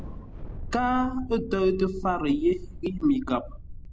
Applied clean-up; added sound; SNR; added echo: none; Thunder; 10 dB; none.